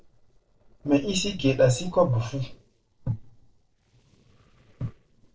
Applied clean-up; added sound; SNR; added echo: neural separator model SepFormer DNS4.